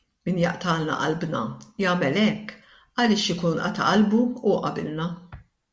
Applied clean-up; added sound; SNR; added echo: none; none; none; none.